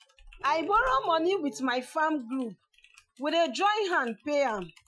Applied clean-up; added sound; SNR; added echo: classical method Wiener filter.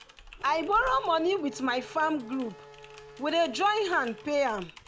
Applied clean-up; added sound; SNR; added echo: none; Typing + Race car, auto racing / Accelerating, revving, vroom; 17 dB; none.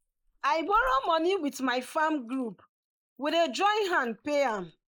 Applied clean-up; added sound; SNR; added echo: neural mask model Resemble Enhance denoiser.